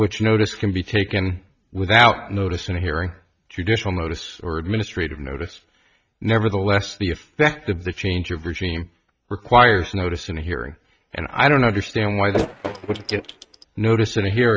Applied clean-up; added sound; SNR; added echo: neural mask model RNNoise.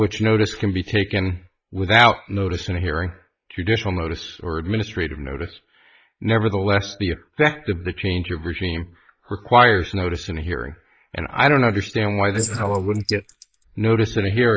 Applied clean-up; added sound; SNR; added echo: neural mask model Resemble Enhance denoiser.